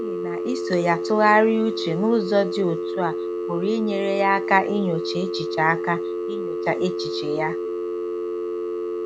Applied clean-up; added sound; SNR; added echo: none; Telephone; 3 dB; none.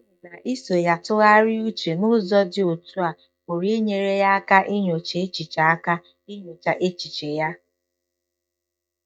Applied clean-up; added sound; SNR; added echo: neural mask model DeepFilterNet 3.